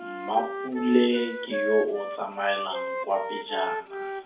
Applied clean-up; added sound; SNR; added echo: none; Wind instrument, woodwind instrument; 5 dB; reverberation time 0.4 s.